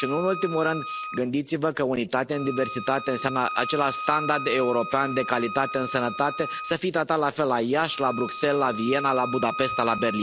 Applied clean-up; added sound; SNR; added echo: none; Bowed string instrument; 9 dB; none.